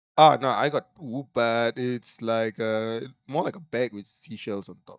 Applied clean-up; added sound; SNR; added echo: neural mask model DeepFilterNet 3.